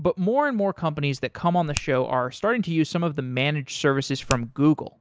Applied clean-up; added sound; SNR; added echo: none; Finger snapping; 12 dB; none.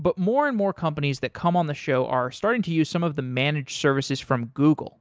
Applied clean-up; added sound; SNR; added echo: none; none; none; none.